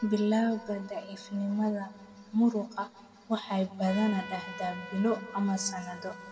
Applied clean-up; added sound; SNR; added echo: none; Trumpet; 17 dB; reverberation time 1.1 s.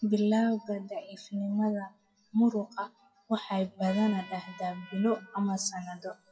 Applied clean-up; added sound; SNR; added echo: classical method WPE with log-MMSE.